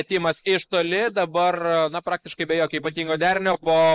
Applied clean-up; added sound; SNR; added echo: neural mask model Resemble Enhance denoiser.